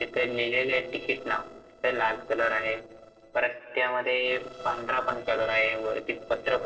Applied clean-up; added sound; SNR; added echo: neural separator model SepFormer DNS4.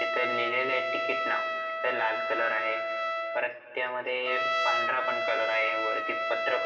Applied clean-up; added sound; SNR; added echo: none; Trumpet; -1 dB; reverberation time 2.4 s.